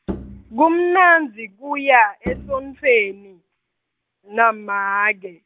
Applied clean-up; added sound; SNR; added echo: none; Bowed string instrument; 15 dB; none.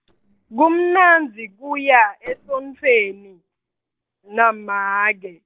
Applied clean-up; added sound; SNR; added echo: neural separator model SepFormer DNS4.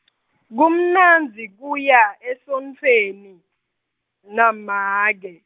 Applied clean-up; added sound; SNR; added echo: none; none; none; none.